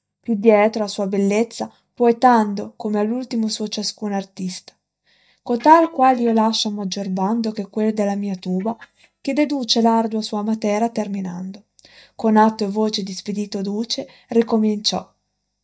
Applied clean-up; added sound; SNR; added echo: neural mask model DeepFilterNet 3.